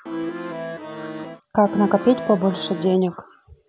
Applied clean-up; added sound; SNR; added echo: none; Accordion; 8 dB; none.